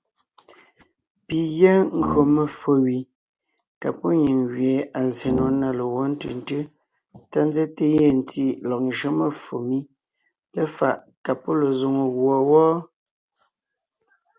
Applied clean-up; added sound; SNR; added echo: none; Brass instrument; 8 dB; none.